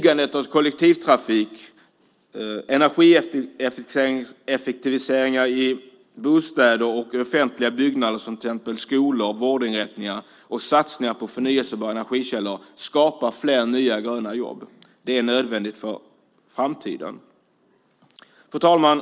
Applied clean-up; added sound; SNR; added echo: none; none; none; none.